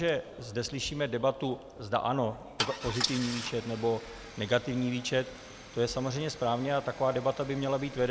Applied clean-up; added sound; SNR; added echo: none; Idling / Engine starting / Car; 12 dB; none.